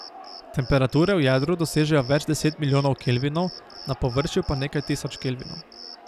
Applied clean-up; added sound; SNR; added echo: none; Cricket; 17 dB; none.